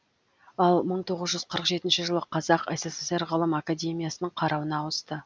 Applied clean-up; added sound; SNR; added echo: none; none; none; none.